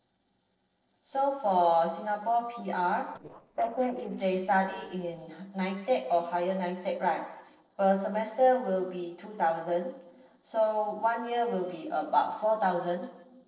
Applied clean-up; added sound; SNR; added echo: neural separator model SepFormer DNS4.